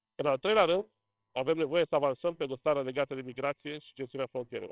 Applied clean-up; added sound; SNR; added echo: neural separator model SepFormer WHAMR!.